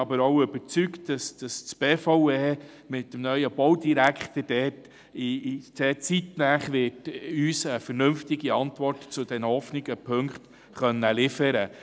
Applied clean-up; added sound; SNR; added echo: none; none; none; none.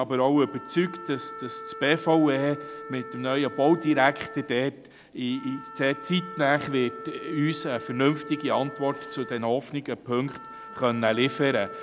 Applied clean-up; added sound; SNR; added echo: none; Wind instrument, woodwind instrument; 14 dB; none.